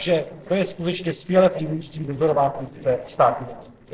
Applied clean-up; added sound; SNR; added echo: neural separator model SepFormer DNS4.